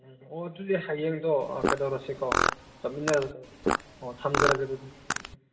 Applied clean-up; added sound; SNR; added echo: none; Fart; 0 dB; reverberation time 2.5 s.